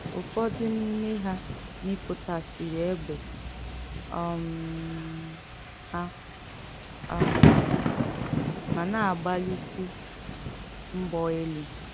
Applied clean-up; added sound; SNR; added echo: none; Thunder / Rain; -2 dB; none.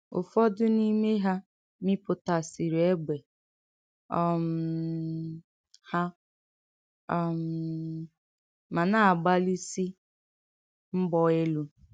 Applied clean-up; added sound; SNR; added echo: none; none; none; none.